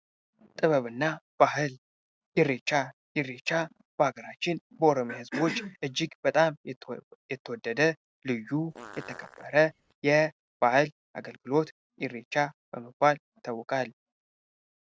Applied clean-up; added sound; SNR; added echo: neural separator model SepFormer DNS4.